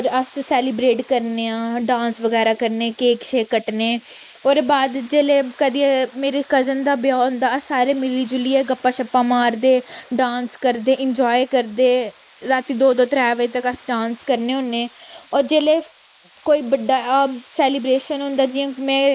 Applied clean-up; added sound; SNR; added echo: neural mask model Resemble Enhance denoiser.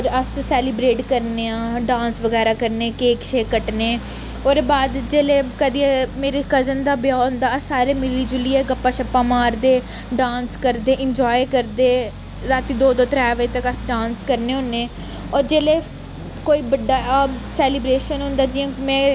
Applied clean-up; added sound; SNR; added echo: none; Accelerating, revving, vroom; 12 dB; none.